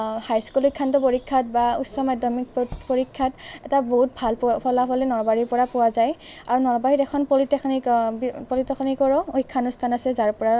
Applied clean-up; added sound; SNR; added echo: none; Tap / Bass drum; 20 dB; none.